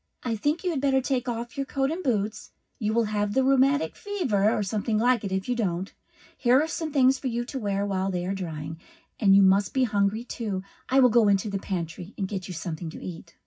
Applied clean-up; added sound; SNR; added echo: none; none; none; reverberation time 0.4 s.